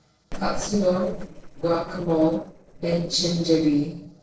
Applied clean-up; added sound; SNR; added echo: neural separator model SepFormer DNS4.